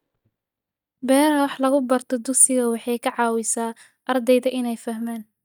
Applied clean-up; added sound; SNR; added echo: neural mask model DeepFilterNet 3.